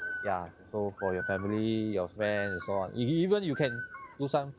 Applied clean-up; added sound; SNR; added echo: none; Bird; 11 dB; none.